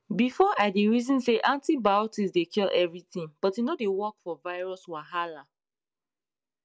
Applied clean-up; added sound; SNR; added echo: none; none; none; none.